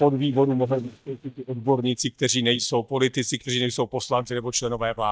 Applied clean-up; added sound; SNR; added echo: neural mask model DeepFilterNet 3.